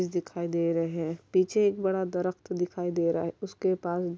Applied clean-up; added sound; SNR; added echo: none; none; none; none.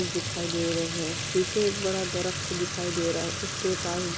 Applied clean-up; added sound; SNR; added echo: none; Fill (with liquid) / Trickle, dribble / Sink (filling or washing); 2 dB; none.